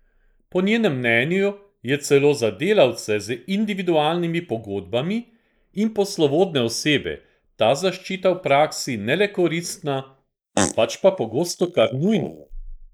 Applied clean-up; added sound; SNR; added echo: neural mask model Resemble Enhance denoiser.